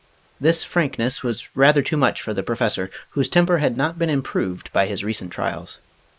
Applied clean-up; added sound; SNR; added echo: neural mask model Resemble Enhance denoiser.